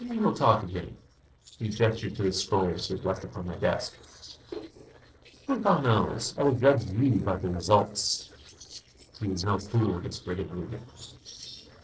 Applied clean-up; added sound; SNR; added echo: neural separator model SepFormer DNS4.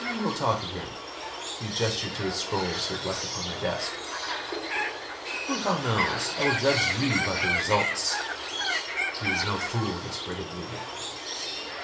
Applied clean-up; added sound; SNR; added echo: none; Bird; 0 dB; reverberation time 0.4 s.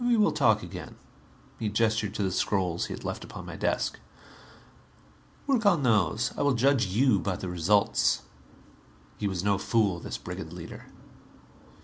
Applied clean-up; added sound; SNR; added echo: none; none; none; none.